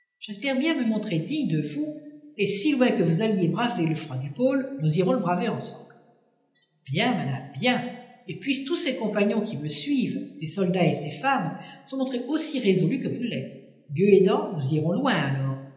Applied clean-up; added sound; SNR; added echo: none; none; none; reverberation time 0.9 s.